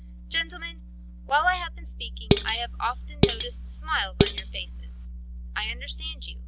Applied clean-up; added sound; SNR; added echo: none; Dishes, pots, and pans; -4 dB; none.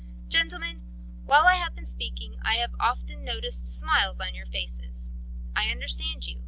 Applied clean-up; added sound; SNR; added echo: none; none; none; none.